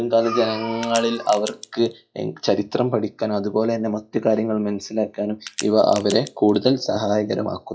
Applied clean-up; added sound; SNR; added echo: classical method WPE with log-MMSE.